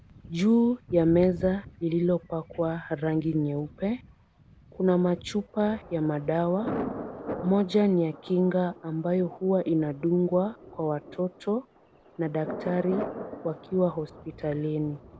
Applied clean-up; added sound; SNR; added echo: none; Thunder; 14 dB; none.